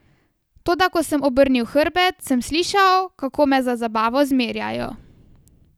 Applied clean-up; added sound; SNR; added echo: none; none; none; none.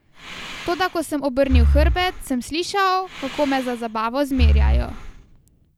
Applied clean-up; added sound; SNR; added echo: none; Breathing; -2 dB; none.